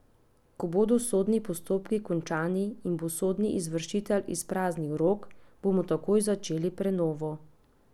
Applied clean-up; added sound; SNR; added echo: none; none; none; none.